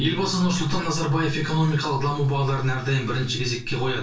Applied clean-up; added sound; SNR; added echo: none; Piano; 19 dB; reverberation time 0.3 s.